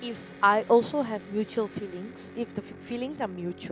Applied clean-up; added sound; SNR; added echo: none; Electric guitar; 17 dB; none.